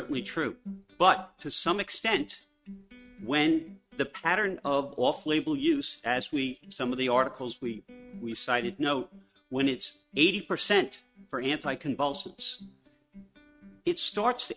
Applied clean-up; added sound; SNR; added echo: neural mask model RNNoise.